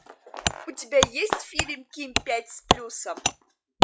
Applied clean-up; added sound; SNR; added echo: classical method log-MMSE.